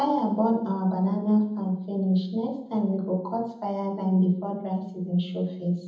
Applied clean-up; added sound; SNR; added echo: none; none; none; reverberation time 0.8 s.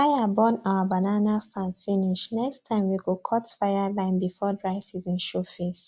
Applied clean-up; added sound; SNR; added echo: none; none; none; none.